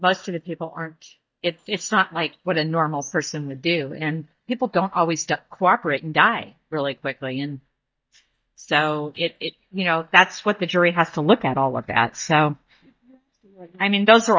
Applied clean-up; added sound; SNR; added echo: neural mask model DeepFilterNet 3.